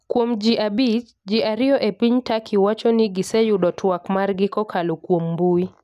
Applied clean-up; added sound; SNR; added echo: none; none; none; none.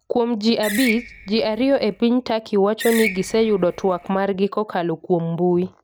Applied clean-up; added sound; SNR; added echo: none; Screech; 11 dB; none.